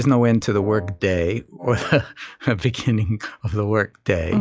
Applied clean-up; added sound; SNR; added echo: classical method log-MMSE.